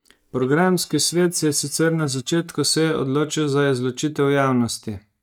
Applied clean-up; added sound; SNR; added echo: neural mask model DeepFilterNet 3.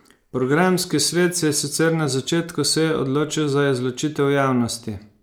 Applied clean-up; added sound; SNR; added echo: neural mask model Resemble Enhance denoiser.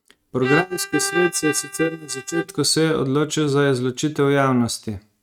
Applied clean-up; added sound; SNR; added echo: neural mask model RNNoise.